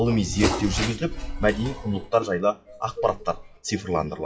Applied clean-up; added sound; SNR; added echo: classical method WPE with log-MMSE.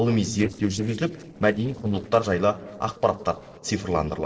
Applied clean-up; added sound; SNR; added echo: neural separator model SepFormer DNS4.